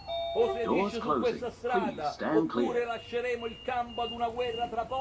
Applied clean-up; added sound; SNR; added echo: none; Sliding door; 2 dB; reverberation time 0.2 s.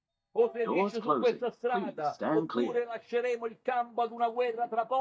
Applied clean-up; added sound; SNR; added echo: neural mask model DeepFilterNet 3.